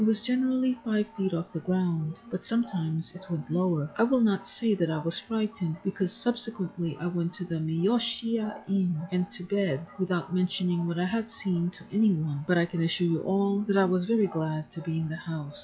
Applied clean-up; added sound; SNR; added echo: classical method log-MMSE.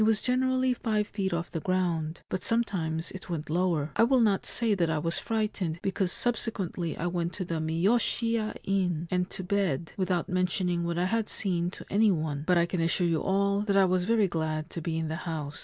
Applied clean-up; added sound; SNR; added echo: none; none; none; none.